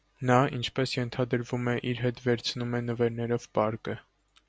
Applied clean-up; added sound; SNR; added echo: none; none; none; none.